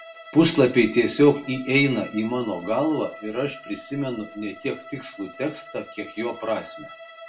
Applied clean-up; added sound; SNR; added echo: none; Bowed string instrument; 18 dB; reverberation time 0.2 s.